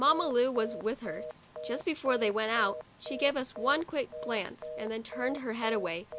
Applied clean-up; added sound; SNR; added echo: none; Telephone; 11 dB; none.